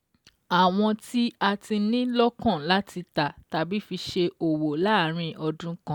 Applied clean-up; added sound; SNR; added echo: none; none; none; none.